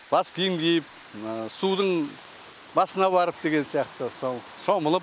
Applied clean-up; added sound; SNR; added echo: neural mask model Resemble Enhance denoiser.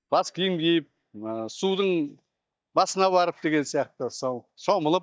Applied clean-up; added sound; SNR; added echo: neural mask model DeepFilterNet 3.